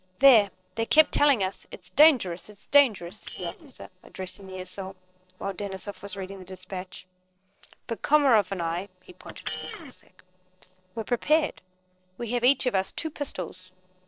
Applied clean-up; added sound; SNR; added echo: neural separator model SepFormer DNS4.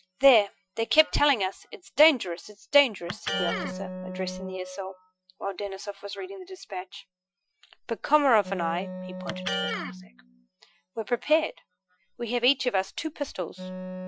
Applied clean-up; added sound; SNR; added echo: classical method Wiener filter.